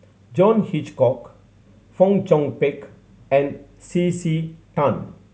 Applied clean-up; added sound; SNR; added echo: none; none; none; none.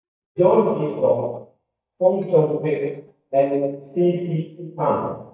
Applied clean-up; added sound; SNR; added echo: neural mask model DeepFilterNet 3.